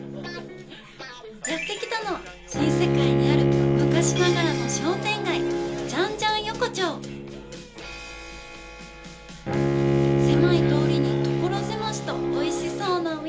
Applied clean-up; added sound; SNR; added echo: none; Bowed string instrument; -4 dB; reverberation time 0.2 s.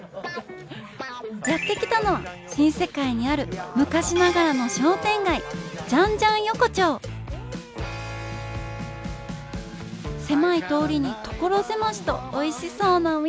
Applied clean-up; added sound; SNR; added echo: none; none; none; none.